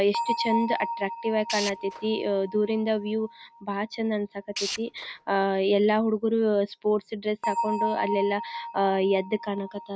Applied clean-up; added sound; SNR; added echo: none; Tools + Bell; 8 dB; none.